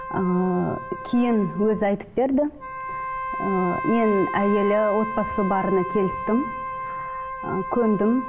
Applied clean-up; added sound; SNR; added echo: none; Wind instrument, woodwind instrument; 8 dB; none.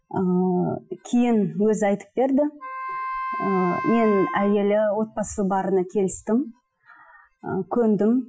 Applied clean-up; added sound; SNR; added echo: classical method Wiener filter.